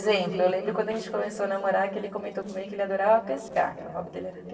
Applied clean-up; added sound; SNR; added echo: neural separator model SepFormer DNS4.